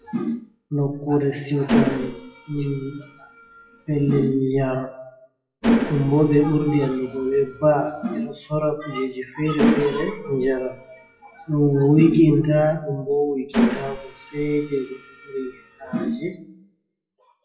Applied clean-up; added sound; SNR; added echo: classical method WPE with log-MMSE.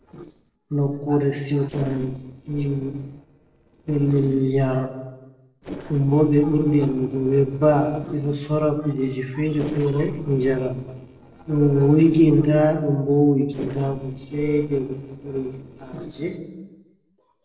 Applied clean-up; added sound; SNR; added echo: neural separator model SepFormer DNS4.